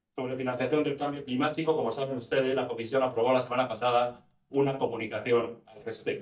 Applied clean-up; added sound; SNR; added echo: neural mask model DeepFilterNet 3.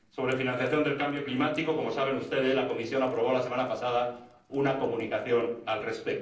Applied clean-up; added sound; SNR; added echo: neural separator model SepFormer DNS4.